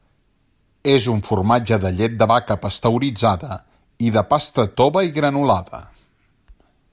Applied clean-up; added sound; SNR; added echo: none; none; none; none.